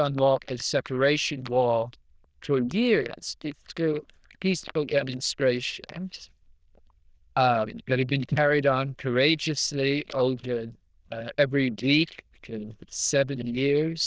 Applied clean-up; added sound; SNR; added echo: neural diffusion model UNIVERSE++.